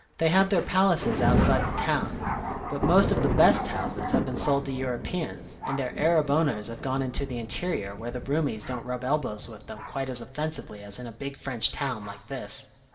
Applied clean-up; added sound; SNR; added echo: none; Thunder; 5 dB; reverberation time 1.8 s.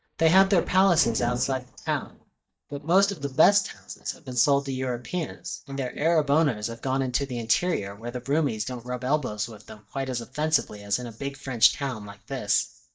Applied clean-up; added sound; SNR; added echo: neural mask model DeepFilterNet 3.